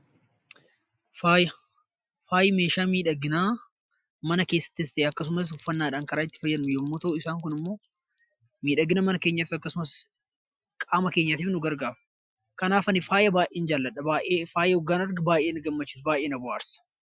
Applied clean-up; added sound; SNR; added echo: classical method Wiener filter.